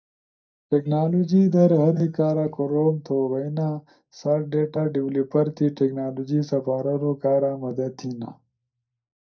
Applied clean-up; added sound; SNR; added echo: neural mask model DeepFilterNet 3.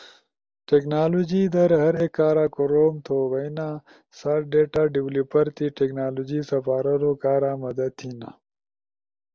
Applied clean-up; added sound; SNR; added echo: none; none; none; none.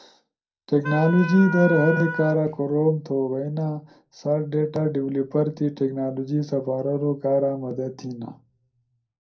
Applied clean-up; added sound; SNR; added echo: none; Wind instrument, woodwind instrument; 7 dB; reverberation time 0.2 s.